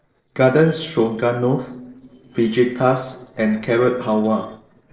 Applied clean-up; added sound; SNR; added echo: neural separator model SepFormer DNS4.